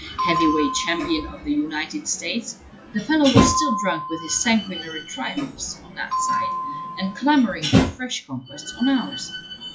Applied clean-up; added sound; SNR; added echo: classical method log-MMSE.